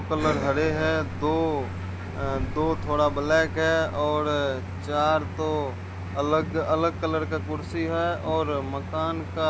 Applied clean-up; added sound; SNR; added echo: none; Breathing; 11 dB; none.